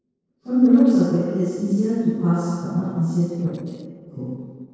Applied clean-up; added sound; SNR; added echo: neural separator model SepFormer DNS4.